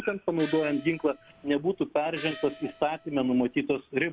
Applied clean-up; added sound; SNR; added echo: none; Gong; 18 dB; none.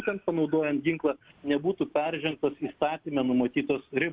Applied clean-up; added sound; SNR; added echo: none; none; none; none.